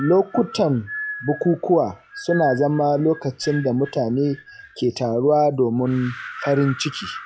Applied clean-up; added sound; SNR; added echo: classical method log-MMSE.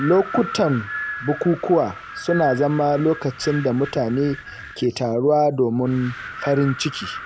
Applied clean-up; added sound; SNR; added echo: none; Wind; 13 dB; none.